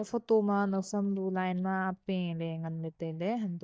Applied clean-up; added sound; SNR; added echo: neural mask model DeepFilterNet 3.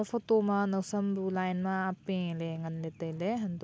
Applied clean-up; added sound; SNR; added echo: none; none; none; none.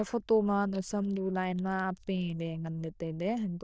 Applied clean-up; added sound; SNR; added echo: neural diffusion model UNIVERSE++.